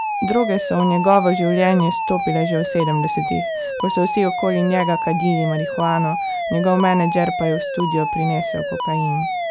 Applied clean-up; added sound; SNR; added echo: none; Alarm; 3 dB; none.